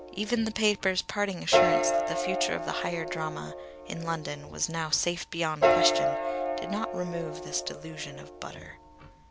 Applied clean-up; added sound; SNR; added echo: none; Piano; -2 dB; none.